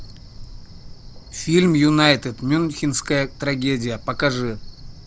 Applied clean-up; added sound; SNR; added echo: none; Cricket; 16 dB; none.